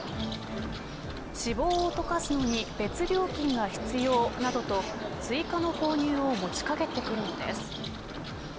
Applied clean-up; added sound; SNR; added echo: none; Bird; 6 dB; none.